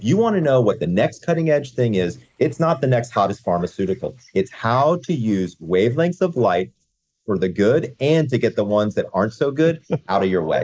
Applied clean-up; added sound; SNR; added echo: neural mask model Resemble Enhance denoiser.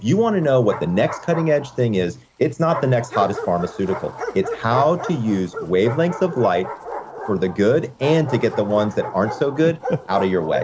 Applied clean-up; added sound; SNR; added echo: none; Bark; 12 dB; none.